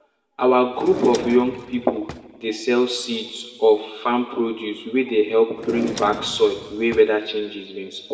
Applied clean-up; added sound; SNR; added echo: none; Drawer open or close; 13 dB; reverberation time 1.5 s.